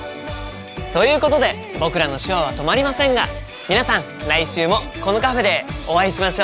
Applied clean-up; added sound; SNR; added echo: none; none; none; none.